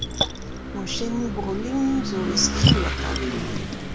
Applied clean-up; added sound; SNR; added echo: none; Splash, splatter + Engine / Vehicle; -3 dB; none.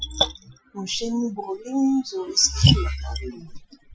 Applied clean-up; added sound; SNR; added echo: classical method Wiener filter.